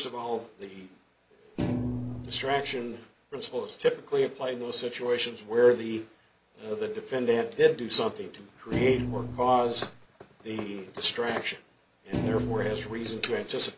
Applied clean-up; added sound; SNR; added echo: none; Thump, thud; 4 dB; none.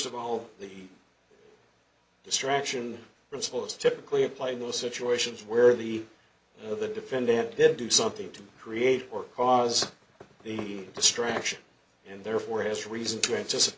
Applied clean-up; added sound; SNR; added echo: none; none; none; none.